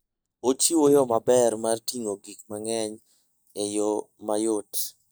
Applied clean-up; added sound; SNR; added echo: neural mask model DeepFilterNet 3.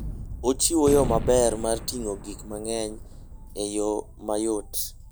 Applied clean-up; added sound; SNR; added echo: none; Gunshot, gunfire; 9 dB; none.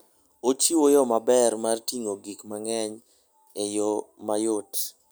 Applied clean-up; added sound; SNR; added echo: none; none; none; none.